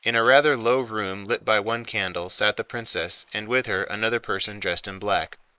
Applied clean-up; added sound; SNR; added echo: neural mask model Resemble Enhance denoiser.